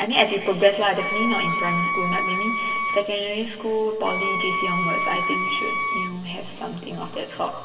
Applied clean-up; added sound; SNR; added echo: none; Wind instrument, woodwind instrument; 1 dB; reverberation time 2.8 s.